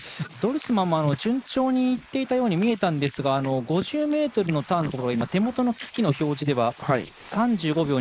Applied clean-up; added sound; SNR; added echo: neural mask model Resemble Enhance denoiser.